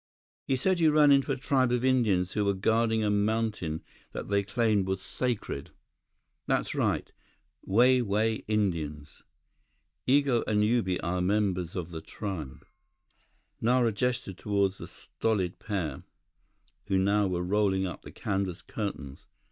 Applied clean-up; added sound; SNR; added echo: neural mask model DeepFilterNet 3.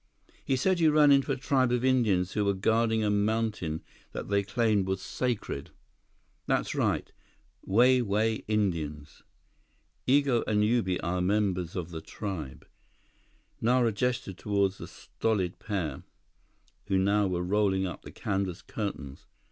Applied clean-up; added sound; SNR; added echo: none; none; none; none.